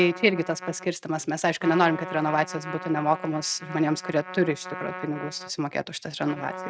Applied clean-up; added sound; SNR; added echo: neural mask model RNNoise.